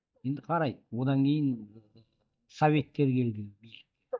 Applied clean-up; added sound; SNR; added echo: neural mask model DeepFilterNet 3.